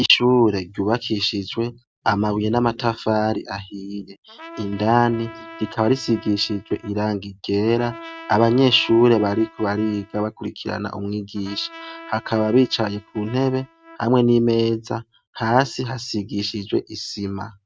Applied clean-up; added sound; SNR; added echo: neural mask model RNNoise.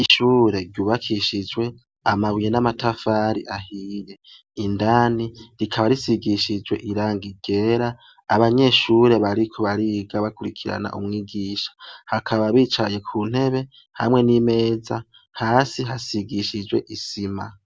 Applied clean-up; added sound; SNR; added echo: none; none; none; none.